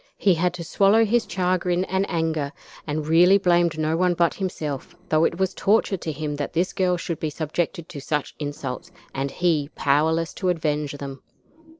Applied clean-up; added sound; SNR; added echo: neural separator model SepFormer DNS4.